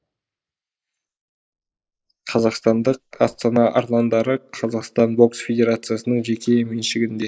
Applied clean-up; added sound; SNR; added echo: neural mask model Resemble Enhance denoiser.